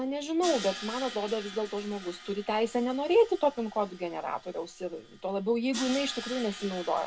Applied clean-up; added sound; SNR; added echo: none; Crash cymbal; 13 dB; reverberation time 0.2 s.